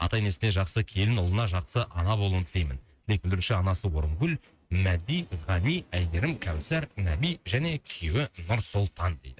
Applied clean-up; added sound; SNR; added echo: neural mask model RNNoise.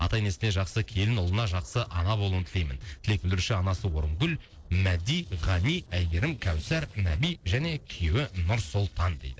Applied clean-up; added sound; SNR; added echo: neural separator model SepFormer DNS4.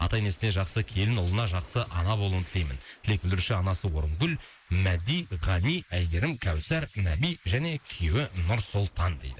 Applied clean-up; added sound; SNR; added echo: neural mask model Resemble Enhance denoiser.